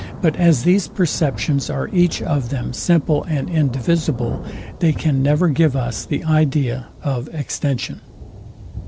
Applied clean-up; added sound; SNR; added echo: none; Thunder / Rain; 14 dB; none.